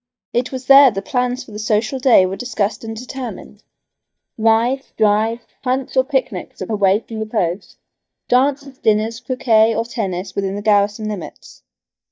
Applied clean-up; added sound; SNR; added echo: neural mask model DeepFilterNet 3.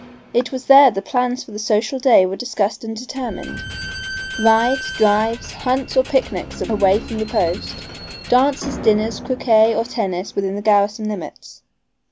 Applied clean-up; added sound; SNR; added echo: none; Squeak / Slam; 14 dB; none.